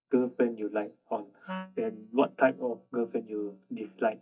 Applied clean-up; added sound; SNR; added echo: neural mask model DeepFilterNet 3.